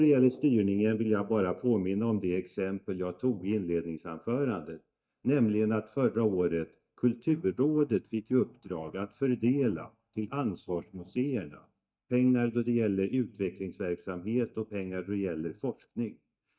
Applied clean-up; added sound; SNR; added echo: neural mask model DeepFilterNet 3.